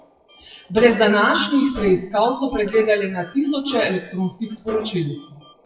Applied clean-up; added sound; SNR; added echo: classical method WPE with log-MMSE.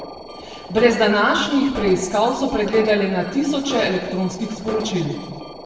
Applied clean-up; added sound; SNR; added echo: none; Alarm; 12 dB; reverberation time 1.2 s.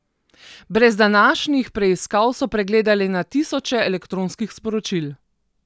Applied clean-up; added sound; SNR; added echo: none; none; none; none.